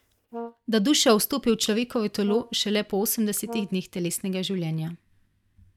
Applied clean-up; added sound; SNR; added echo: neural mask model DeepFilterNet 3.